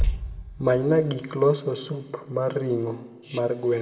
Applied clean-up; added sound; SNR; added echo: none; Bass drum; 8 dB; reverberation time 1.1 s.